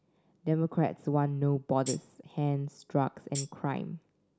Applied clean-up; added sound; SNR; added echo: none; Tambourine; 13 dB; none.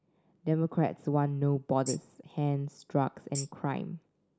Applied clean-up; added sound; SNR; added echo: neural mask model Resemble Enhance denoiser.